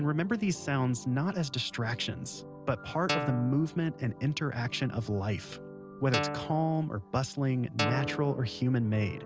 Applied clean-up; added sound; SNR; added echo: none; Guitar; 5 dB; none.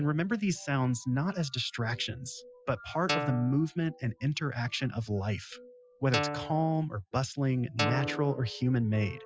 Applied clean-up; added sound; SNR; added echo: classical method Wiener filter.